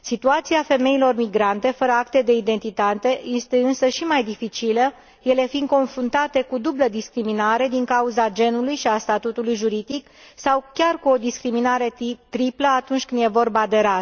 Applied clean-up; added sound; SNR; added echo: none; none; none; none.